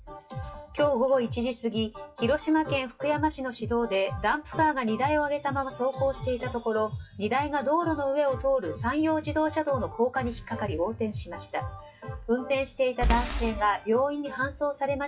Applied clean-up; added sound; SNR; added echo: classical method WPE with log-MMSE.